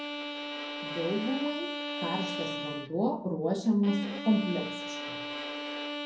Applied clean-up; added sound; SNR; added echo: none; Bowed string instrument; 5 dB; reverberation time 0.6 s.